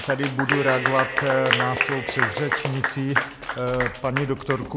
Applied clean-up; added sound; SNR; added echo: none; Cheering + Applause / Clapping; 1 dB; none.